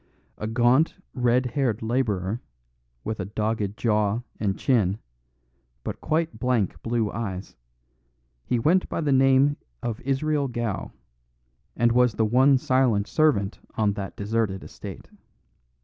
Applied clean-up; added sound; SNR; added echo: none; none; none; none.